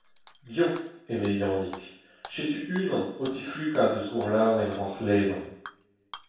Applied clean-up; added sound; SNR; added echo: none; Shatter / Hammer; 20 dB; reverberation time 0.7 s.